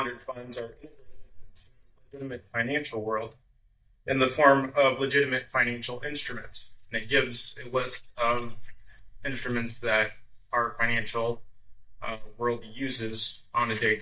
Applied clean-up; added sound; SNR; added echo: neural mask model DeepFilterNet 3.